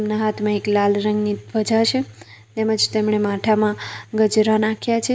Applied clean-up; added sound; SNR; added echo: none; none; none; none.